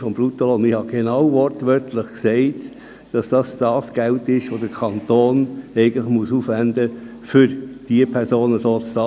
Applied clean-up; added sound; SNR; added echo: none; none; none; none.